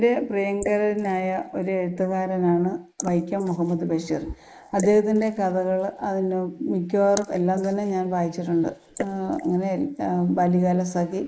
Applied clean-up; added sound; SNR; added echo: neural mask model Resemble Enhance denoiser.